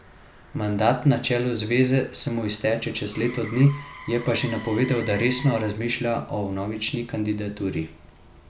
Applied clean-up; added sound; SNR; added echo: none; Motor vehicle (road); 20 dB; none.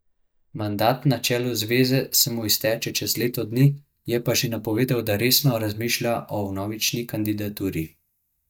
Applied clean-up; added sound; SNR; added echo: neural mask model DeepFilterNet 3.